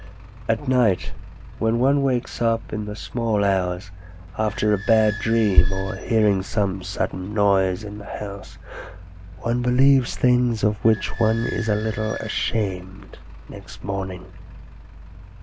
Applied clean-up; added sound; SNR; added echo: none; Growling + Squeak / Idling; 15 dB; none.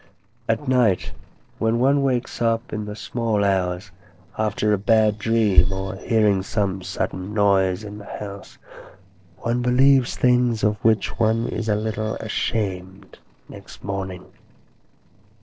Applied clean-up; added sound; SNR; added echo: neural separator model SepFormer DNS4.